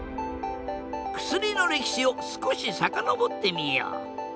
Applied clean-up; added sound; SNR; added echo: none; none; none; none.